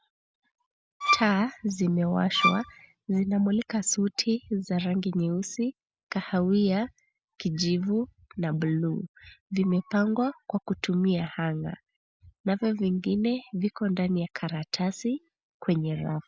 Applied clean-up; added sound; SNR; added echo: none; Bowed string instrument; 0 dB; none.